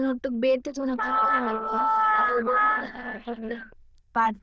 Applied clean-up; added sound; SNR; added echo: neural diffusion model UNIVERSE++.